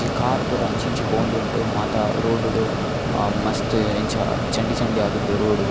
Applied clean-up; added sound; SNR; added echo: none; Mechanisms; -1 dB; none.